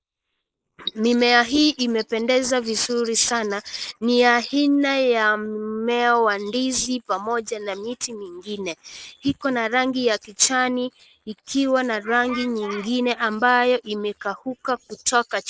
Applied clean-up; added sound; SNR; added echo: neural mask model Resemble Enhance denoiser.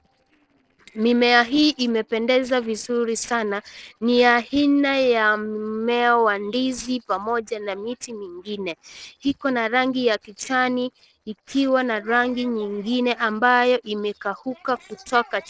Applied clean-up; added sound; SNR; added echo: neural separator model SepFormer DNS4.